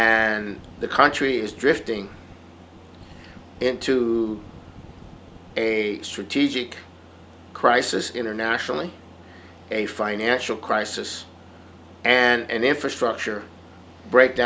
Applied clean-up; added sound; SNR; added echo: none; none; none; none.